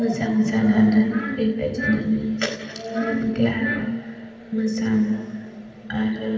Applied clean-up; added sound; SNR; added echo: none; Glass; 7 dB; reverberation time 2.3 s.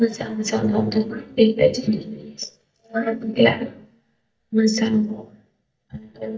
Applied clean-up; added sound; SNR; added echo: neural mask model DeepFilterNet 3.